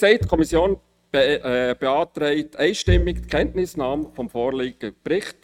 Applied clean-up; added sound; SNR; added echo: neural mask model RNNoise.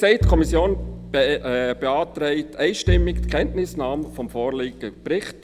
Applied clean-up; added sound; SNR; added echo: none; Bowed string instrument; 4 dB; none.